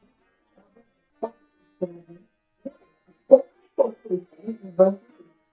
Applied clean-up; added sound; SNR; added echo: neural mask model DeepFilterNet 3.